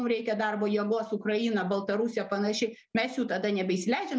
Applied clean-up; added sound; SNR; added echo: none; none; none; none.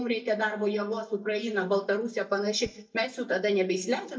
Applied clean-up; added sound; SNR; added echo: neural mask model DeepFilterNet 3.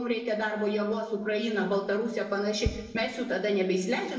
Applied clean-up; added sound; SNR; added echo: neural separator model SepFormer DNS4.